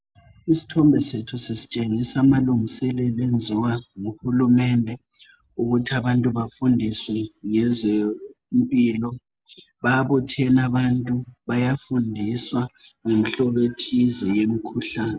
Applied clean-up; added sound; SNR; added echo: none; none; none; none.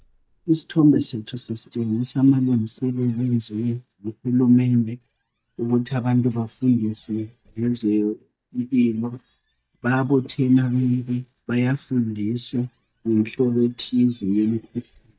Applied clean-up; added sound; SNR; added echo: neural mask model DeepFilterNet 3.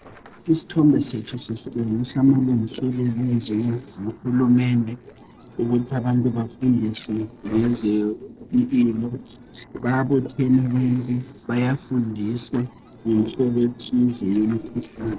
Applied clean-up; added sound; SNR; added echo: neural separator model SepFormer DNS4.